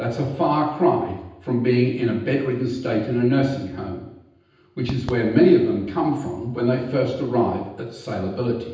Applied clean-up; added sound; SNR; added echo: none; Fireworks; 17 dB; reverberation time 0.9 s.